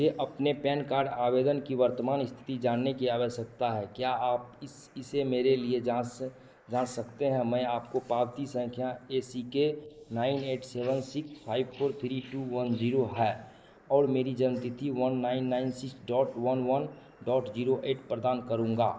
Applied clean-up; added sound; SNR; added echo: neural mask model Resemble Enhance denoiser.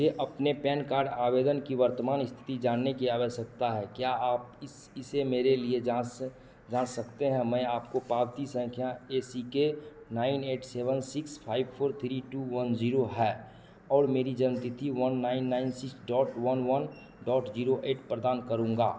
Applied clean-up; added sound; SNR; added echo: none; none; none; none.